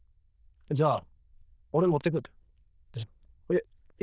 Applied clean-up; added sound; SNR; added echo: neural diffusion model UNIVERSE++.